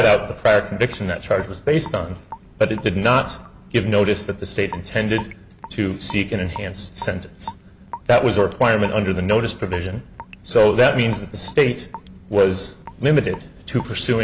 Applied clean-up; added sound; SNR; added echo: none; Raindrop / Drip; 20 dB; none.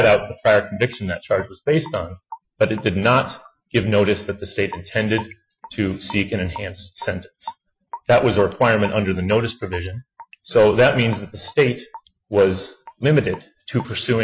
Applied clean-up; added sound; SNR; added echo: classical method Wiener filter.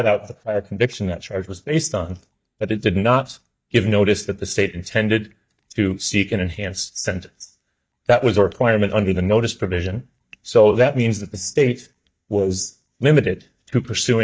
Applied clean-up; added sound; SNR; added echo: neural mask model DeepFilterNet 3.